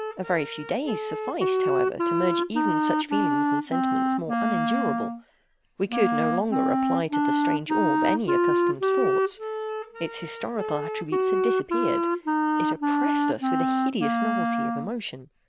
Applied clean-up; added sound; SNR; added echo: none; Wind instrument, woodwind instrument; -5 dB; none.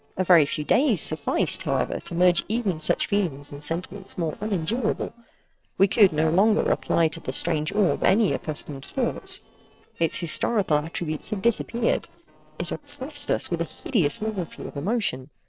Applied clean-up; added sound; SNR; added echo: neural separator model SepFormer DNS4.